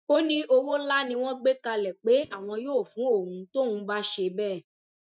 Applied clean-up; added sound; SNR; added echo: neural mask model DeepFilterNet 3.